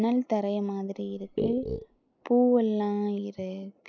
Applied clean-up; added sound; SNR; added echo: neural mask model Resemble Enhance denoiser.